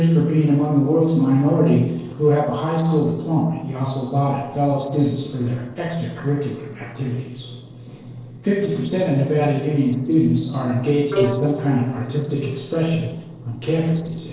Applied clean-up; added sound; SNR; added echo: neural separator model SepFormer DNS4.